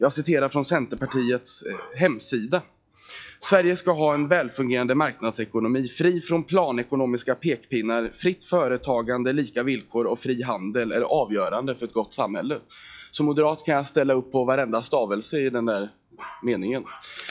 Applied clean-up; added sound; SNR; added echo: classical method log-MMSE.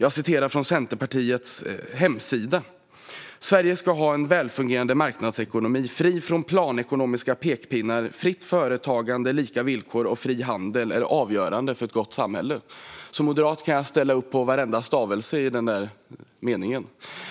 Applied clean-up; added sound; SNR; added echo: none; none; none; none.